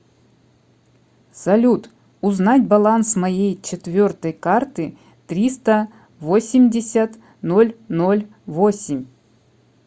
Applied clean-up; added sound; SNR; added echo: none; none; none; none.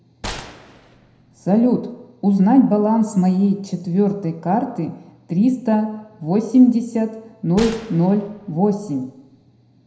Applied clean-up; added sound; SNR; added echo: none; Gunshot, gunfire; 17 dB; reverberation time 0.7 s.